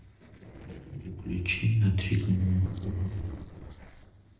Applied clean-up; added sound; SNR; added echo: neural separator model SepFormer DNS4.